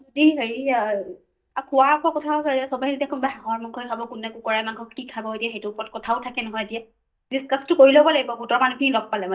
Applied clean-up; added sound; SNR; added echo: neural mask model DeepFilterNet 3.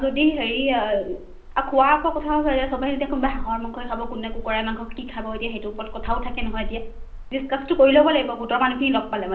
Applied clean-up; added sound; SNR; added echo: none; Cricket; 10 dB; reverberation time 0.5 s.